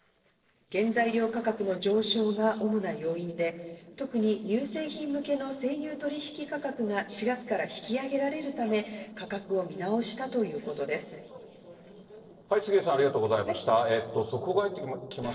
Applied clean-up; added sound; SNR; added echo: neural separator model SepFormer DNS4.